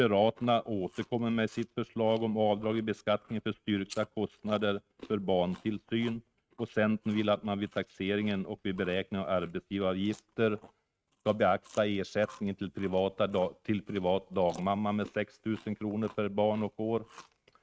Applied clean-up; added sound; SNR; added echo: neural mask model RNNoise.